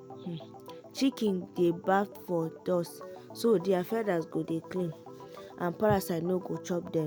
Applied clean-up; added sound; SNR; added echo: none; Organ; 16 dB; none.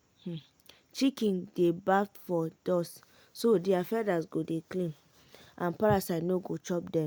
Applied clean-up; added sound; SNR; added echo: none; none; none; none.